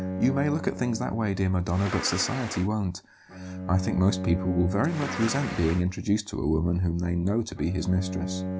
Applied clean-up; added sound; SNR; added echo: none; Bowed string instrument + Insect; 8 dB; none.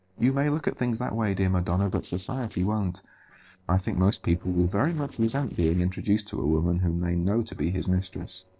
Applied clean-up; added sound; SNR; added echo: neural separator model SepFormer DNS4.